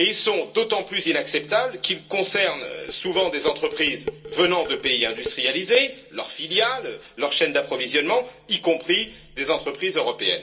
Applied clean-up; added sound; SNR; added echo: none; Dishes, pots, and pans; 10 dB; reverberation time 0.2 s.